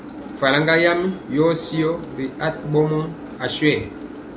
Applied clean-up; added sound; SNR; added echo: none; Engine; 13 dB; none.